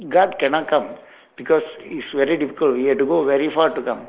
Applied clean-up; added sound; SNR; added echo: neural mask model Resemble Enhance denoiser.